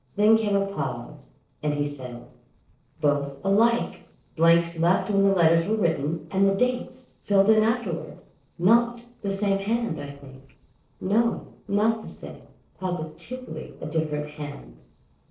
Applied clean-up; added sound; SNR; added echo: neural separator model SepFormer DNS4.